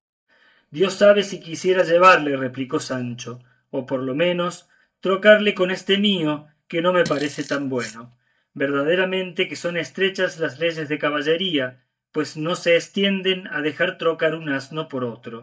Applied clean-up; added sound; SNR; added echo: neural mask model DeepFilterNet 3.